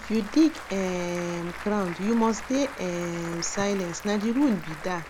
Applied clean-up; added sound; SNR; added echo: none; Applause / Crowd; 12 dB; none.